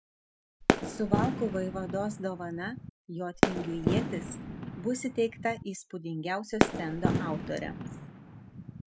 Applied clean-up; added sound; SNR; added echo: none; Fireworks; -3 dB; none.